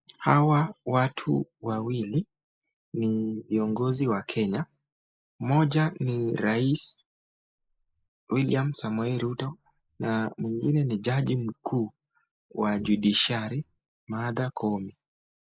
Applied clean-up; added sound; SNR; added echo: neural mask model Resemble Enhance denoiser.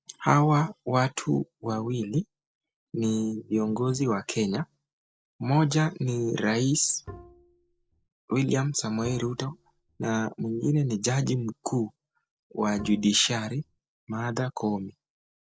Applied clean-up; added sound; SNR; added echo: neural separator model SepFormer DNS4.